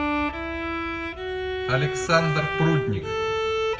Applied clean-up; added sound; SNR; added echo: none; Bowed string instrument; 0 dB; reverberation time 1.4 s.